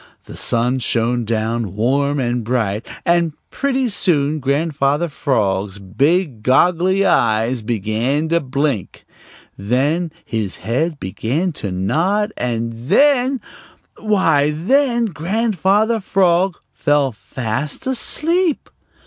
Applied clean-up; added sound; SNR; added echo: none; none; none; none.